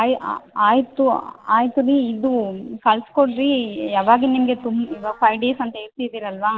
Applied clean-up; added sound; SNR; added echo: neural separator model SepFormer DNS4.